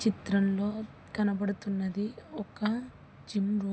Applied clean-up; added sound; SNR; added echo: none; none; none; none.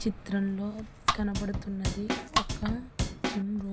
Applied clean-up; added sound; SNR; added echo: none; Domestic sounds, home sounds + Drum / Drum kit; 0 dB; none.